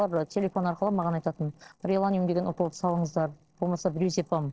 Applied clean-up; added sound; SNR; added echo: neural separator model SepFormer DNS4.